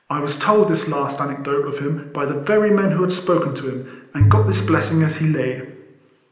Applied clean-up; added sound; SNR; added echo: none; Piano; 1 dB; reverberation time 0.8 s.